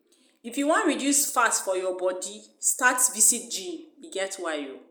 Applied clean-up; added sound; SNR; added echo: neural mask model Resemble Enhance denoiser.